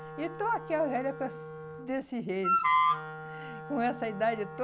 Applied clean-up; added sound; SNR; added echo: none; Wind instrument, woodwind instrument; 0 dB; none.